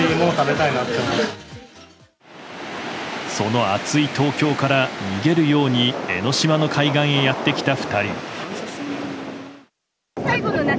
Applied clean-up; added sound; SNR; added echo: none; none; none; none.